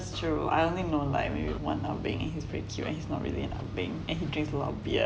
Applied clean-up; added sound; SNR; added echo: none; Scratching (performance technique); 18 dB; none.